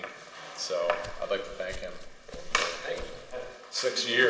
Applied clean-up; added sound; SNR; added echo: none; Walk, footsteps; 11 dB; reverberation time 2.6 s.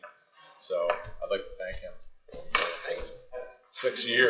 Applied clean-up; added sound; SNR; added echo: classical method WPE with log-MMSE.